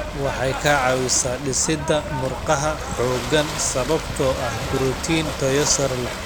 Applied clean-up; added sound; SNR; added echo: none; Ocean / Boat, Water vehicle; 6 dB; none.